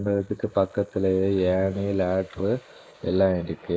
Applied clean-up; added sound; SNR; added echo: neural mask model Resemble Enhance denoiser.